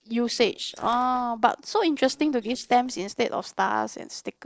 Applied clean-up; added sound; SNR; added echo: neural separator model SepFormer DNS4.